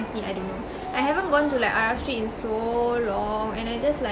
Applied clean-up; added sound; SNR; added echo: none; none; none; none.